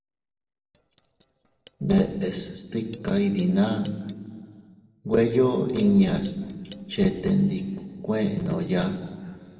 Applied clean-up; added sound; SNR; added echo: neural separator model SepFormer DNS4.